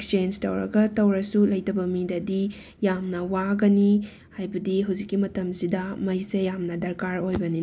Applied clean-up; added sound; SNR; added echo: none; none; none; none.